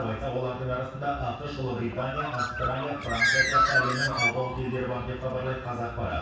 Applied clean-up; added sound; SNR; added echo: none; Bird; 0 dB; reverberation time 0.7 s.